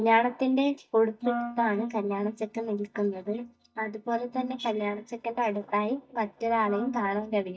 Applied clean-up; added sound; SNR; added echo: neural mask model DeepFilterNet 3.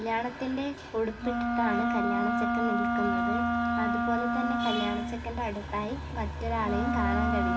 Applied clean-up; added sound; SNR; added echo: none; Wind instrument, woodwind instrument; -2 dB; reverberation time 0.2 s.